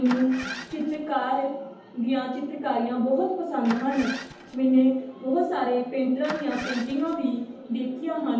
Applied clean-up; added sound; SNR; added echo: none; Engine starting; 13 dB; reverberation time 2.2 s.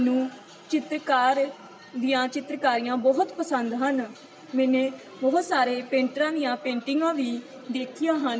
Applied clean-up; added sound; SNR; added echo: none; none; none; none.